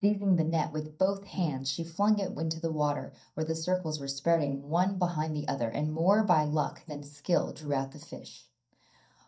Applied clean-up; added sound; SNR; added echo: neural mask model DeepFilterNet 3.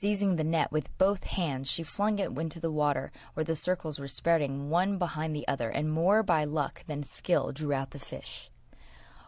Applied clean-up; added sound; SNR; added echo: none; none; none; none.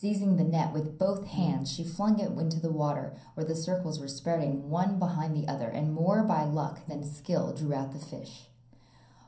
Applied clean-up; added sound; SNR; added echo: none; Brass instrument; 11 dB; reverberation time 0.6 s.